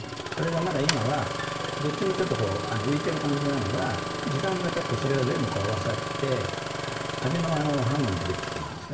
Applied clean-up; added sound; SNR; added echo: none; Engine starting; 3 dB; reverberation time 0.7 s.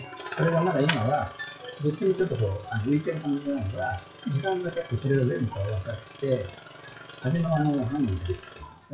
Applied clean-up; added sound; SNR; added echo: classical method WPE with log-MMSE.